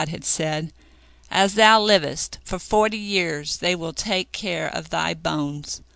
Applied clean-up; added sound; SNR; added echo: none; none; none; none.